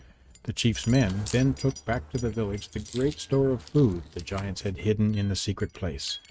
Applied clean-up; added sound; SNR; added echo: neural mask model RNNoise.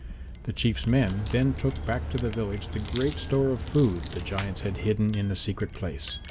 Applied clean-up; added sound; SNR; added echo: none; Crack + Wind chime; 7 dB; none.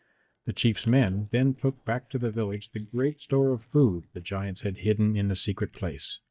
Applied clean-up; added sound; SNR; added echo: neural mask model DeepFilterNet 3.